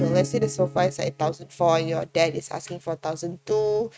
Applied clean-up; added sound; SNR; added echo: neural mask model RNNoise.